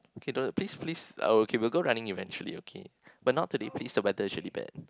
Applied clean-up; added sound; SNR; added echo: none; none; none; none.